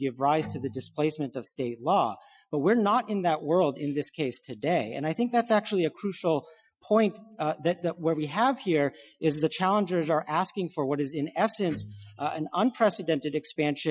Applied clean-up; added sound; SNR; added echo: classical method Wiener filter.